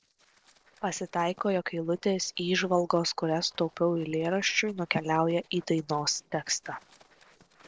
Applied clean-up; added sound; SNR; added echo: neural separator model SepFormer DNS4.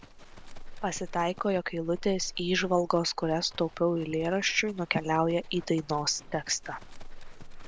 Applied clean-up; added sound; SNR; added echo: none; Livestock, farm animals, working animals; 13 dB; none.